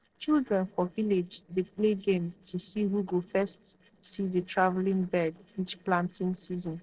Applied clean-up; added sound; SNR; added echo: neural separator model SepFormer DNS4.